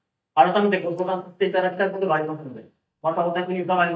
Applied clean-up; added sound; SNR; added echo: neural mask model DeepFilterNet 3.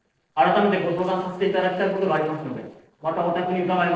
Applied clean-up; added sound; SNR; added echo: neural separator model SepFormer DNS4.